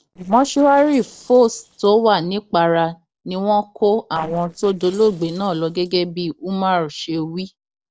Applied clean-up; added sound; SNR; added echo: neural separator model SepFormer DNS4.